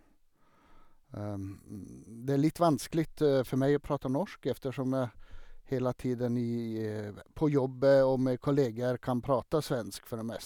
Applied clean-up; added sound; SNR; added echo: none; none; none; none.